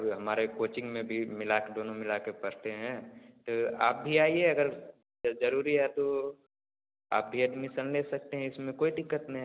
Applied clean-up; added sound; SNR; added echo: none; none; none; none.